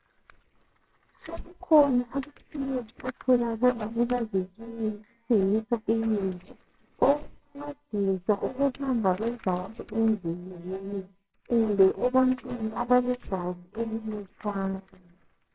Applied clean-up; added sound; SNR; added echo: neural separator model SepFormer WHAMR!.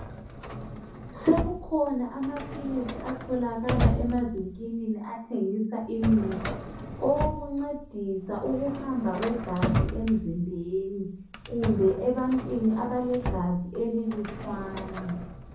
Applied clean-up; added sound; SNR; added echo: none; Drawer open or close; 5 dB; reverberation time 0.6 s.